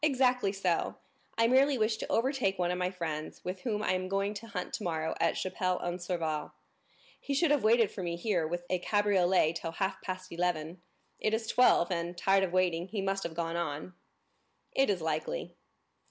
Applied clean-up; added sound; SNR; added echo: none; none; none; none.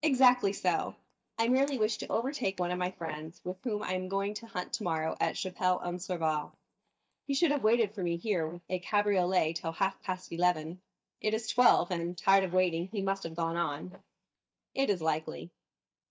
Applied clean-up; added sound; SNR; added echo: neural mask model DeepFilterNet 3.